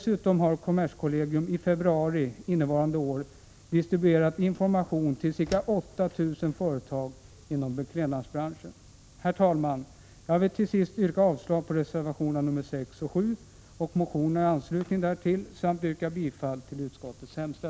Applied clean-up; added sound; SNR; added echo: none; Slam; 20 dB; none.